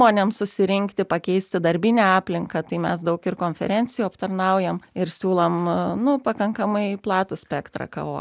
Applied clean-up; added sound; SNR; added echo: none; none; none; none.